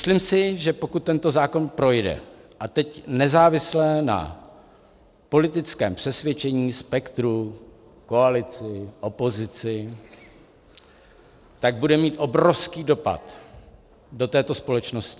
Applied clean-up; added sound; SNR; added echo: none; none; none; none.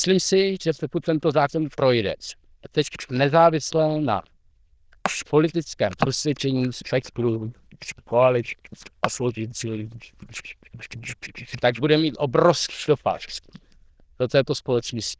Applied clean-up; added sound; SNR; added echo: neural diffusion model UNIVERSE++.